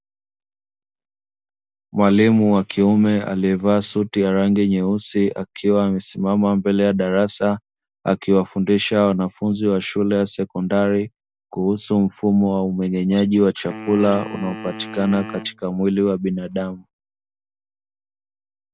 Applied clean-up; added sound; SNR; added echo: none; Wind instrument, woodwind instrument; 15 dB; none.